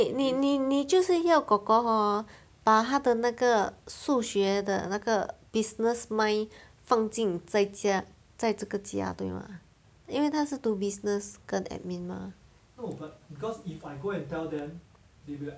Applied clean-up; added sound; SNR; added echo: none; none; none; none.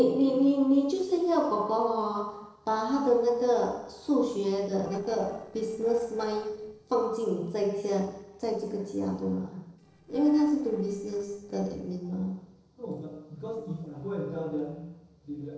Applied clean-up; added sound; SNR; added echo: neural separator model SepFormer DNS4.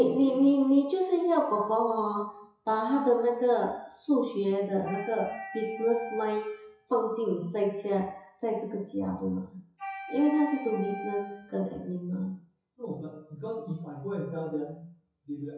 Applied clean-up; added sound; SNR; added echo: classical method WPE with log-MMSE.